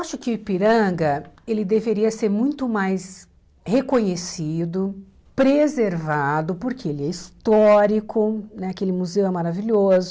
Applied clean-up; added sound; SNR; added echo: none; none; none; none.